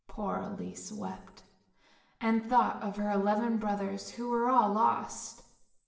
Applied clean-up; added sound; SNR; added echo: none; none; none; reverberation time 0.8 s.